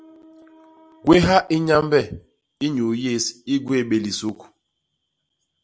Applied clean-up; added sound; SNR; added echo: none; none; none; none.